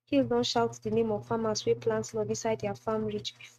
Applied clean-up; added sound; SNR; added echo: neural mask model RNNoise.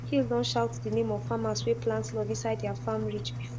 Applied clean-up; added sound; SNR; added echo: none; Engine; 6 dB; none.